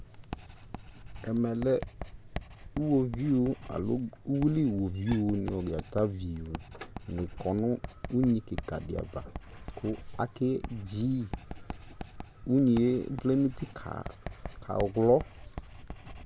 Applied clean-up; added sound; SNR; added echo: none; Writing; 12 dB; none.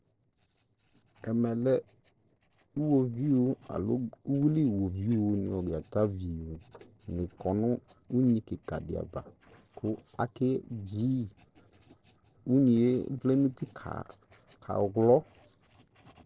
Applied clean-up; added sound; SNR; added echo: neural separator model SepFormer DNS4.